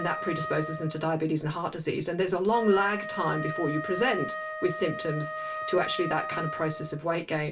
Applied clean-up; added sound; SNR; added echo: none; Wind instrument, woodwind instrument; 8 dB; reverberation time 0.2 s.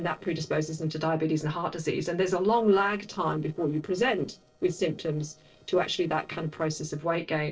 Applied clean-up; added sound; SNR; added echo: neural separator model SepFormer DNS4.